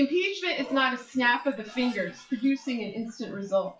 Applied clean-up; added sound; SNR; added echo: classical method WPE with log-MMSE.